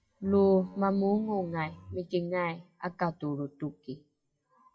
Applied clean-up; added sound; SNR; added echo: classical method WPE with log-MMSE.